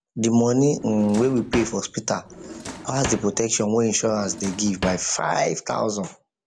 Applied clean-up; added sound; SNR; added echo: none; Drawer open or close; 12 dB; none.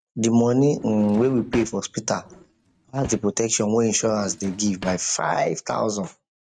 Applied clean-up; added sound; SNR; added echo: neural mask model RNNoise.